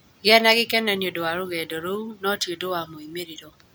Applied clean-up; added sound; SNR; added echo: none; none; none; none.